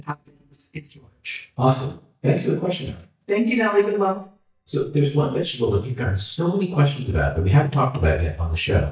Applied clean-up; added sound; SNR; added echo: neural mask model DeepFilterNet 3.